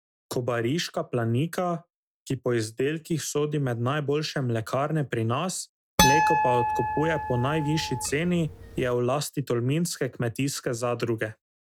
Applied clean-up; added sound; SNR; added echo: none; Harp; -1 dB; none.